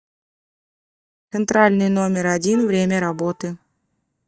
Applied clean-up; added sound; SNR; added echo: neural mask model DeepFilterNet 3.